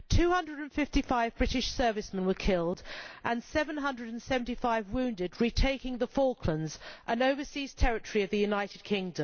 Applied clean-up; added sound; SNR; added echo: none; none; none; none.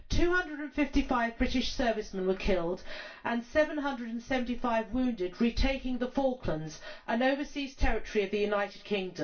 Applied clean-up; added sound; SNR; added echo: none; none; none; reverberation time 0.2 s.